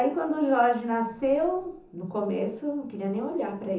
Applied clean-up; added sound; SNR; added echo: none; none; none; reverberation time 0.7 s.